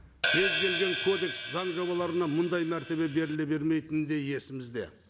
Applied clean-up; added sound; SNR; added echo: none; Hi-hat; 1 dB; none.